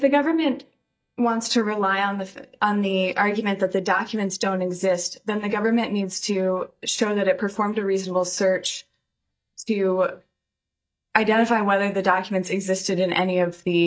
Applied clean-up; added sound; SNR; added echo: neural mask model DeepFilterNet 3.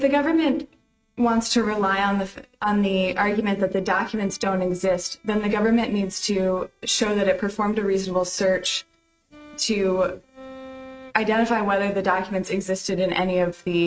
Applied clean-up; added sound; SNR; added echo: neural mask model RNNoise.